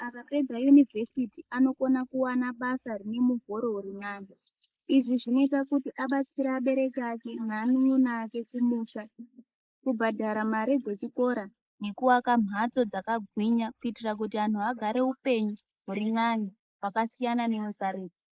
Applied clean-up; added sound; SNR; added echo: neural mask model Resemble Enhance denoiser.